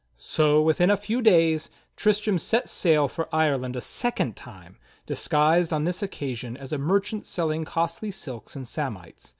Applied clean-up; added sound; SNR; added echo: none; none; none; none.